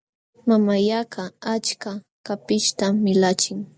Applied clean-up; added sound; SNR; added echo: none; none; none; none.